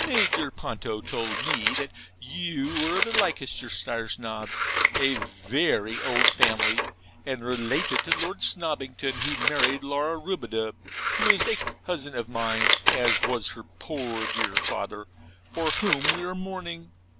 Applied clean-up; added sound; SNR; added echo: none; Scissors; -1 dB; none.